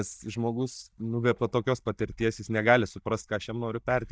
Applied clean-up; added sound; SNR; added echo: neural mask model DeepFilterNet 3.